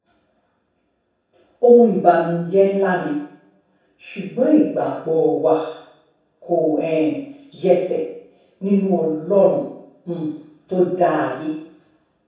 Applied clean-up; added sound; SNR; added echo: none; none; none; reverberation time 0.7 s.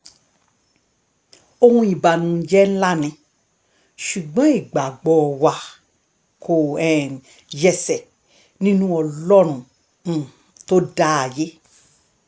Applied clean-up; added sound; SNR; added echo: none; none; none; none.